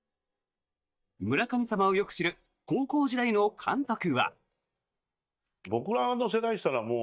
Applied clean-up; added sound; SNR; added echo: neural mask model DeepFilterNet 3.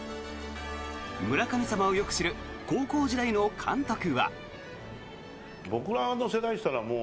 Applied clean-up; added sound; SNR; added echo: none; Ocean; 18 dB; none.